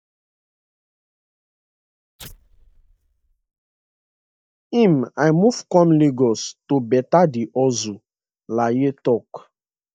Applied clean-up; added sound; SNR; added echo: neural mask model DeepFilterNet 3.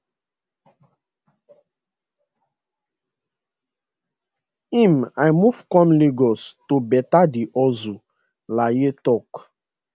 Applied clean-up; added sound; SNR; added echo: none; none; none; none.